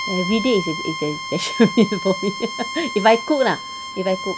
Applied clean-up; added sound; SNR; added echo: none; Bowed string instrument; 8 dB; none.